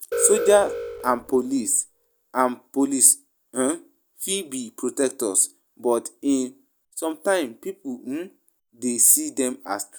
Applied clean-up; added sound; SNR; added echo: none; Alarm; 7 dB; none.